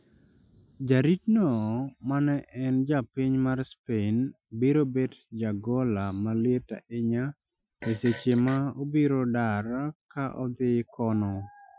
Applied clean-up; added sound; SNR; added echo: classical method Wiener filter.